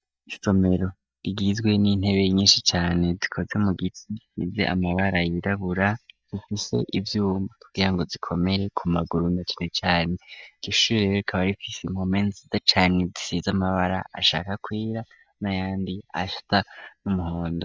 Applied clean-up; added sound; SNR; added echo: neural mask model DeepFilterNet 3.